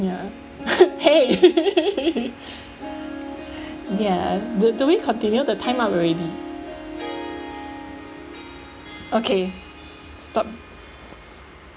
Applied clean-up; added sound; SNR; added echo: none; Harp; 12 dB; none.